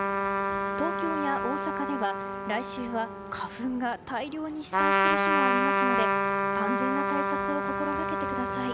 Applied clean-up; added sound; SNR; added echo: none; Trumpet; -5 dB; none.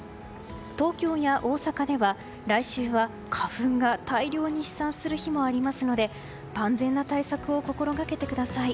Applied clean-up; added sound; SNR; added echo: none; none; none; none.